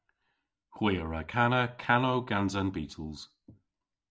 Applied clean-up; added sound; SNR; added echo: none; none; none; none.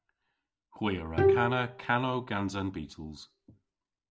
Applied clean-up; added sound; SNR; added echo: none; Bowed string instrument; -1 dB; none.